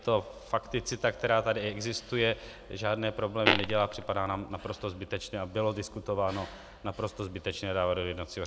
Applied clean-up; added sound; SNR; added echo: none; Fart; -2 dB; none.